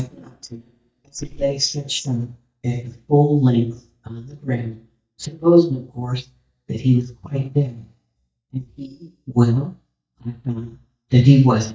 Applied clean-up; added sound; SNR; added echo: neural mask model DeepFilterNet 3.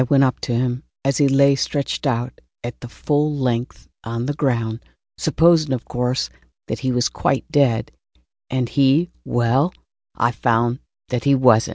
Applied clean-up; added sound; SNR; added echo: none; none; none; none.